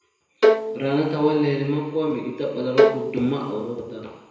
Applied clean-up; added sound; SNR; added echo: none; Bowed string instrument; -2 dB; reverberation time 1.0 s.